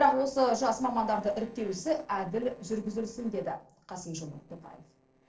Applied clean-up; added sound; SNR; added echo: neural separator model SepFormer DNS4.